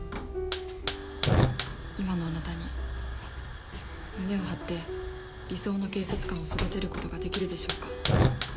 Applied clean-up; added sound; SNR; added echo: none; Hiss / Fire; -4 dB; none.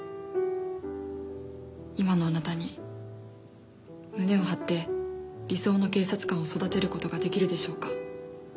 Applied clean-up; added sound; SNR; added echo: none; none; none; none.